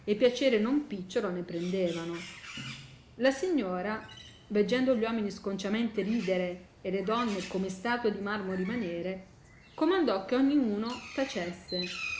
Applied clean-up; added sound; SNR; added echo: none; Bird; 16 dB; none.